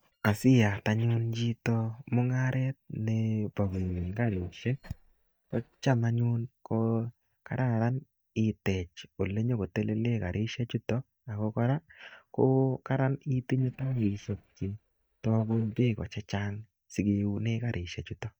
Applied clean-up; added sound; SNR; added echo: neural mask model DeepFilterNet 3.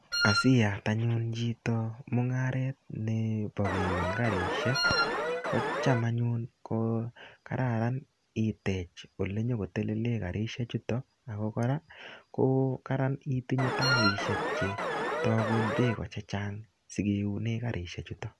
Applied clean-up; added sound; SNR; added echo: none; Alarm + Wind instrument, woodwind instrument; 0 dB; none.